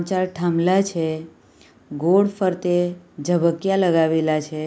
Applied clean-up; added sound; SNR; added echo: none; none; none; none.